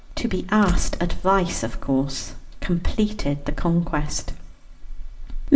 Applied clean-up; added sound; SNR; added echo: none; Tools; 9 dB; reverberation time 0.5 s.